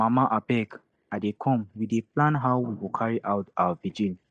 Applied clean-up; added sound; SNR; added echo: neural mask model DeepFilterNet 3.